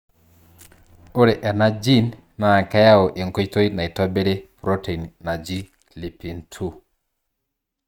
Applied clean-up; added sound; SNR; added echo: neural mask model RNNoise.